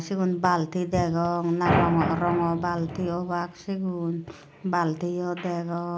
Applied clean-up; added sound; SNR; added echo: none; none; none; none.